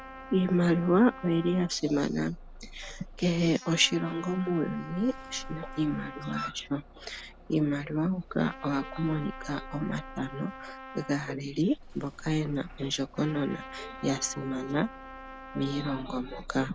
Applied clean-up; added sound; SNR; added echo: none; Trumpet + Engine starting / Bus; 14 dB; none.